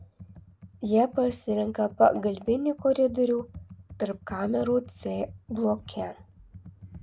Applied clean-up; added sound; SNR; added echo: none; Computer keyboard; 19 dB; none.